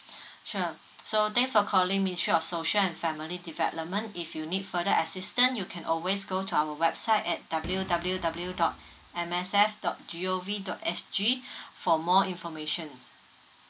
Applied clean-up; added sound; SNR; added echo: none; Boom; 16 dB; none.